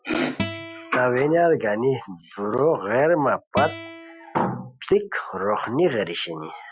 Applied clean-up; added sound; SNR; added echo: classical method Wiener filter.